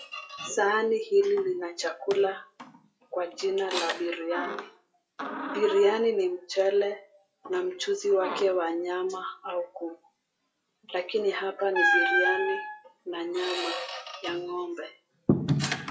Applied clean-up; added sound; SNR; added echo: classical method log-MMSE.